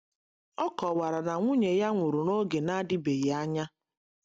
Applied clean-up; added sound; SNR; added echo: none; none; none; none.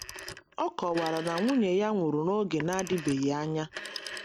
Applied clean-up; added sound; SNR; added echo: none; Telephone; 13 dB; none.